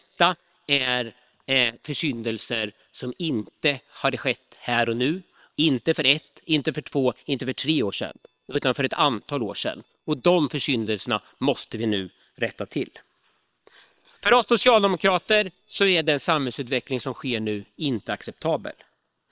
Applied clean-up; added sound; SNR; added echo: neural separator model SepFormer WHAM!.